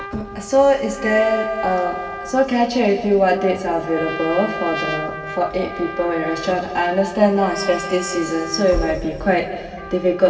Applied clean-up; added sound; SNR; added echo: none; Trumpet; 12 dB; reverberation time 2.3 s.